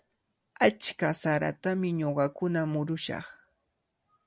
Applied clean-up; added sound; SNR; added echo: none; none; none; none.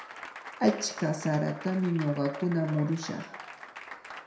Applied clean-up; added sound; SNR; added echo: none; Applause; 14 dB; reverberation time 0.6 s.